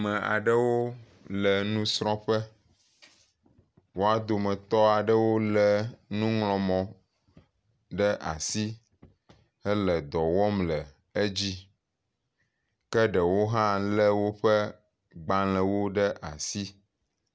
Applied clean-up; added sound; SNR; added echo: none; none; none; none.